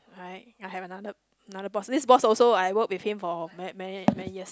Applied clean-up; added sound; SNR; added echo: none; none; none; none.